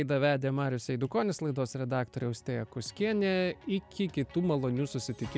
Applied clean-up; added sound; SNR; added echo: none; none; none; none.